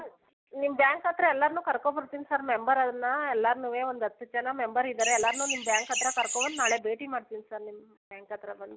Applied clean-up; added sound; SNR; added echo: none; Chirp, tweet; 2 dB; none.